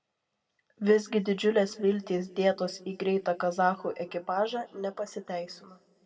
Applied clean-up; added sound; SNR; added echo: none; none; none; reverberation time 1.0 s.